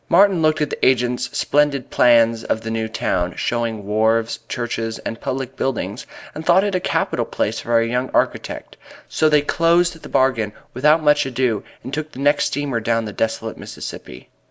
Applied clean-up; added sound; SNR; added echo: none; none; none; none.